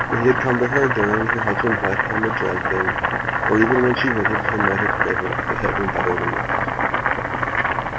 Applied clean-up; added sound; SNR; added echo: none; Boiling; -2 dB; none.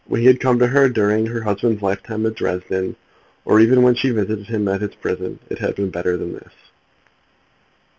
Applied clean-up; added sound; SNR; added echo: none; none; none; none.